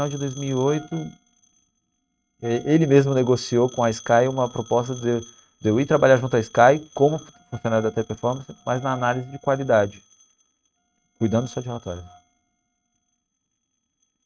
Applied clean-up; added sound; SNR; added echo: neural mask model RNNoise.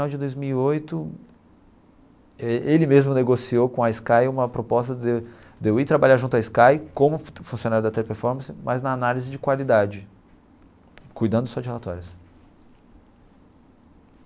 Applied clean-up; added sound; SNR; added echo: none; none; none; none.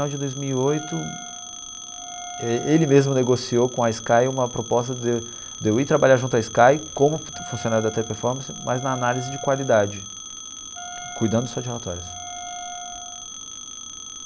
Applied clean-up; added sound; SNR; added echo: none; Wind instrument, woodwind instrument + Telephone; 12 dB; none.